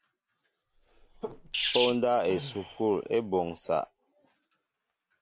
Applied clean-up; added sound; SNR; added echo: none; Sneeze; 6 dB; none.